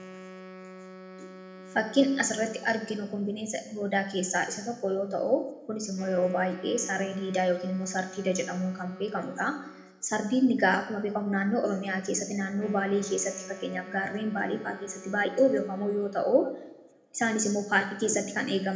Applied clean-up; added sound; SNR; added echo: none; Wind instrument, woodwind instrument; 19 dB; reverberation time 0.8 s.